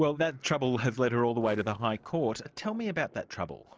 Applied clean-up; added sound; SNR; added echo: neural separator model SepFormer DNS4.